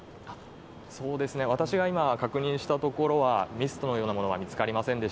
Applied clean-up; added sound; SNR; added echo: none; none; none; none.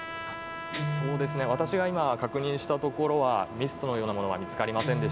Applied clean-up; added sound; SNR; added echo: none; Guitar + Trumpet; 7 dB; none.